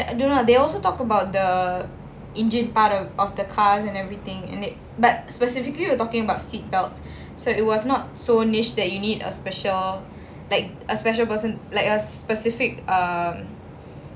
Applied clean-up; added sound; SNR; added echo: none; none; none; none.